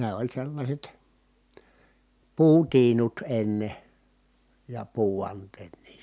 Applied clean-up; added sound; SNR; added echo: none; none; none; none.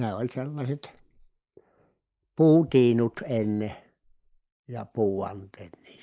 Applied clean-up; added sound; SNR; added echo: neural mask model Resemble Enhance denoiser.